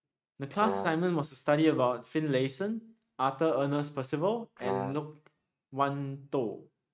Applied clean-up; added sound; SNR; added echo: neural mask model RNNoise.